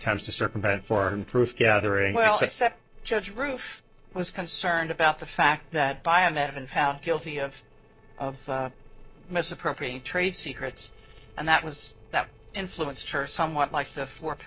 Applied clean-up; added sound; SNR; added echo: neural separator model SepFormer DNS4.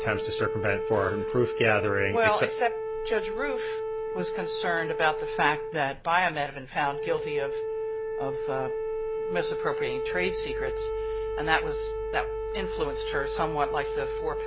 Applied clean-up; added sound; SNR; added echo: none; Wind instrument, woodwind instrument; 2 dB; none.